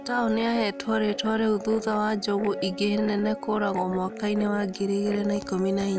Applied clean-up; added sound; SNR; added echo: none; Guitar; 10 dB; none.